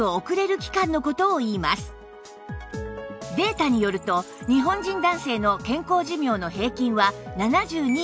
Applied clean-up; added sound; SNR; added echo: none; none; none; none.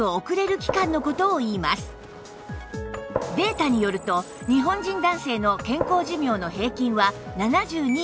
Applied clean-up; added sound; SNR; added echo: none; Gunshot, gunfire; 12 dB; none.